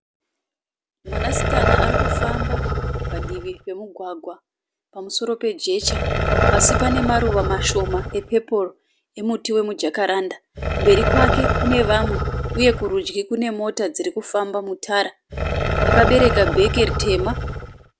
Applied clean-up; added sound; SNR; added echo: none; Growling; 0 dB; none.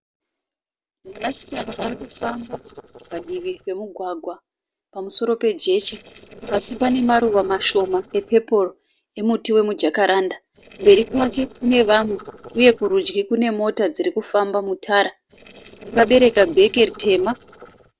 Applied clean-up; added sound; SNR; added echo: neural separator model SepFormer DNS4.